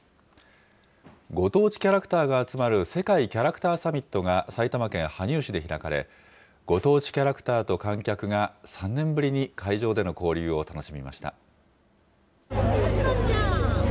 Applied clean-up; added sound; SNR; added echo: none; none; none; none.